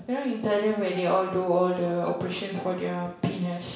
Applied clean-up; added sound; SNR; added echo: none; Bowed string instrument; 19 dB; reverberation time 0.7 s.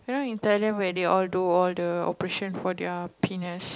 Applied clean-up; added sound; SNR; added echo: none; none; none; none.